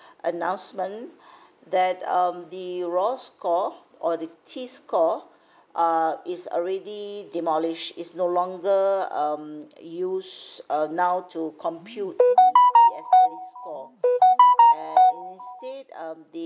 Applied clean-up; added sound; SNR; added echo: none; none; none; none.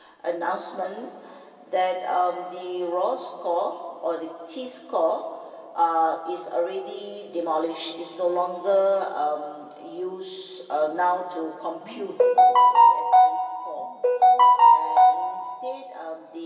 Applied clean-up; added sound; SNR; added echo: none; none; none; reverberation time 2.4 s.